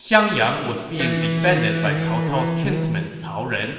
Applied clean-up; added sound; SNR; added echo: none; Electric guitar; 1 dB; reverberation time 1.7 s.